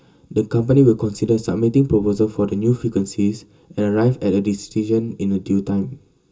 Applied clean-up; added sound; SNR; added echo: none; none; none; reverberation time 0.2 s.